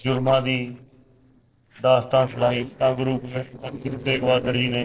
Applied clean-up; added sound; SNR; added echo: neural separator model SepFormer DNS4.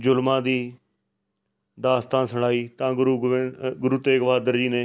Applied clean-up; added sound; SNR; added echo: none; none; none; none.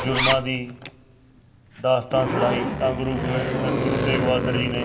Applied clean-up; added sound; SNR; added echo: none; Zipper (clothing); 1 dB; reverberation time 0.7 s.